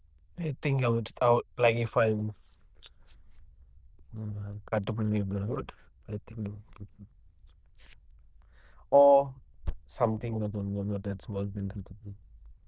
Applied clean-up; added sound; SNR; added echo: neural diffusion model UNIVERSE++.